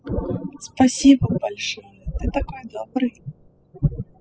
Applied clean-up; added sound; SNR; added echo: classical method spectral subtraction.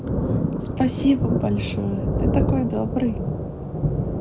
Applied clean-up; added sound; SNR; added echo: none; Thunder; -2 dB; none.